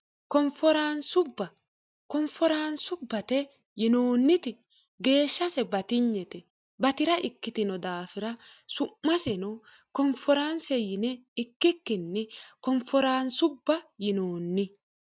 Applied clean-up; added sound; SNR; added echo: none; none; none; none.